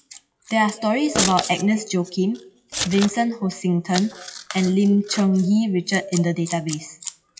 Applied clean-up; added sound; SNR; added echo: classical method WPE with log-MMSE.